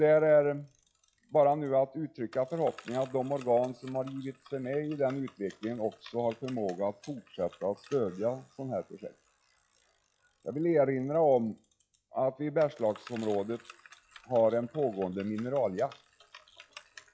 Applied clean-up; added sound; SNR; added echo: classical method log-MMSE.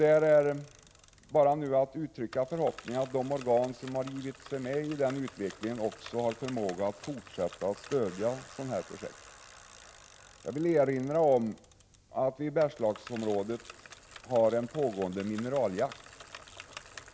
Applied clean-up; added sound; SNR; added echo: none; Bicycle; 20 dB; none.